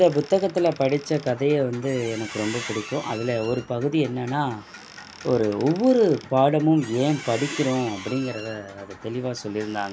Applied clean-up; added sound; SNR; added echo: none; Squeak; 17 dB; none.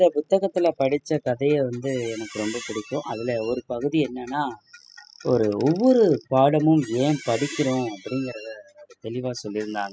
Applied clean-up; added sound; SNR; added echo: classical method spectral subtraction.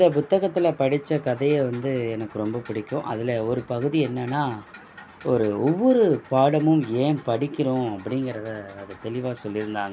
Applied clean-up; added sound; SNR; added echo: none; none; none; none.